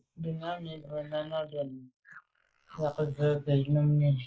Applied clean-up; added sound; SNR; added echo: neural mask model Resemble Enhance denoiser.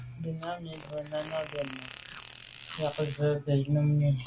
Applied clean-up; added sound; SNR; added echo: none; Chewing, mastication + Fart; 12 dB; none.